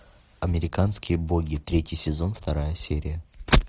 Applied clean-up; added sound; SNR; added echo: none; none; none; none.